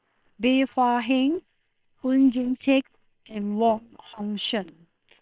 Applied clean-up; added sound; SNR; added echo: neural separator model SepFormer WHAM!.